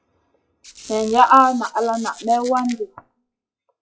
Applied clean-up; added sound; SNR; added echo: classical method WPE with log-MMSE.